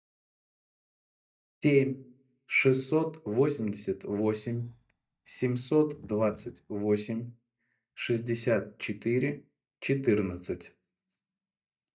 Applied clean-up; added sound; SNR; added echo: neural mask model DeepFilterNet 3.